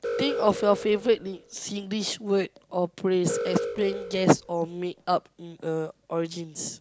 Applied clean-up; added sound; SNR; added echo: none; Alarm; 8 dB; none.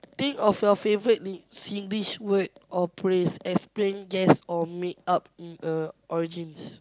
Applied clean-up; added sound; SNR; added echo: none; none; none; none.